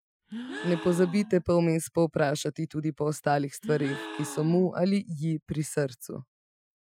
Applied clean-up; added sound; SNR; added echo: classical method Wiener filter.